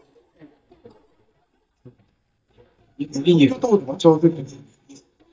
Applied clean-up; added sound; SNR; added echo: neural mask model DeepFilterNet 3.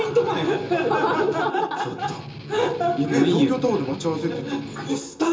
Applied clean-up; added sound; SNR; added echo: none; Strum; 14 dB; reverberation time 0.2 s.